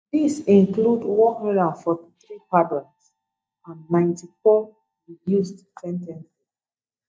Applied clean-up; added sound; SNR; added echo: neural mask model DeepFilterNet 3.